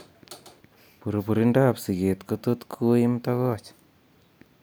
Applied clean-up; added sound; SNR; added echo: none; none; none; none.